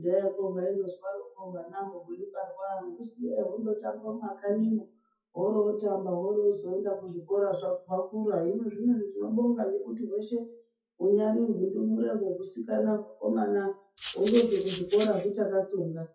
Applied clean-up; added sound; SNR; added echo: classical method WPE with log-MMSE.